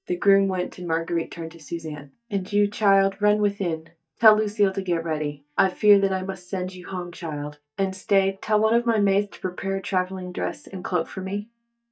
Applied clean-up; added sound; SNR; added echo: neural mask model DeepFilterNet 3.